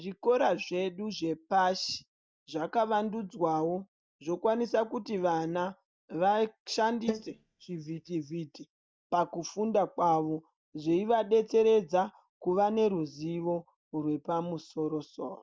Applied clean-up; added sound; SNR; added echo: neural mask model DeepFilterNet 3.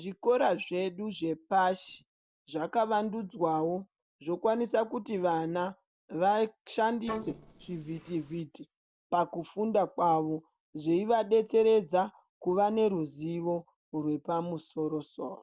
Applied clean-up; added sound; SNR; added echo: neural separator model SepFormer DNS4.